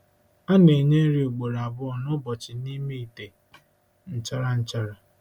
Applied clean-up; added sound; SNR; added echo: none; none; none; none.